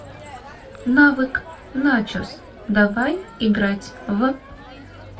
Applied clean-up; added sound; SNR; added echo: none; Crowd; 19 dB; reverberation time 0.2 s.